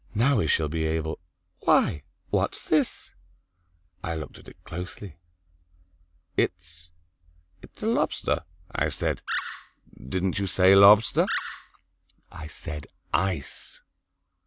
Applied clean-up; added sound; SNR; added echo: none; Animal; 7 dB; none.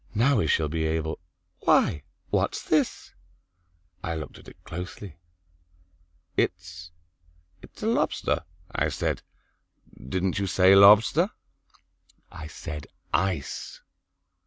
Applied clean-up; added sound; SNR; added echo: none; none; none; none.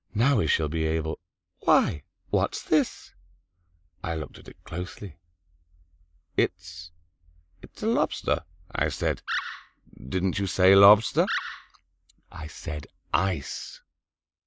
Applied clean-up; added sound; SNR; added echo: neural mask model Resemble Enhance denoiser.